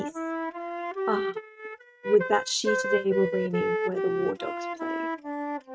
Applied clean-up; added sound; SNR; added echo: neural mask model RNNoise.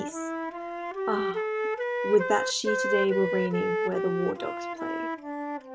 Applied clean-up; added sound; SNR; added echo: none; Wind instrument, woodwind instrument; 0 dB; none.